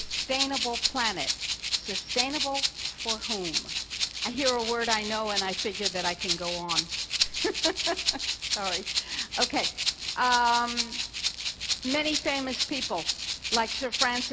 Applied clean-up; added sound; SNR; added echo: none; Rattle (instrument); -1 dB; none.